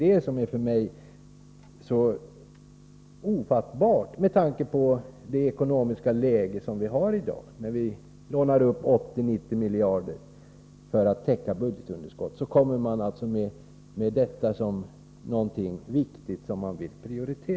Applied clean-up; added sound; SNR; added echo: none; none; none; none.